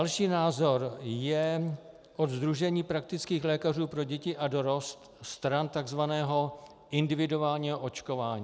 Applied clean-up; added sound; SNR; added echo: none; none; none; none.